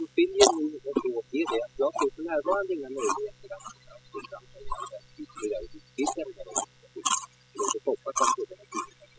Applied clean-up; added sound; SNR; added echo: classical method spectral subtraction.